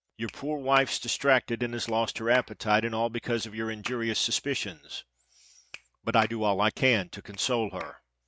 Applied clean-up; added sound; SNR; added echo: neural mask model RNNoise.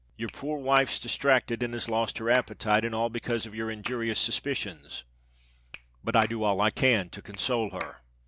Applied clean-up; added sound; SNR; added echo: none; Clapping; 19 dB; none.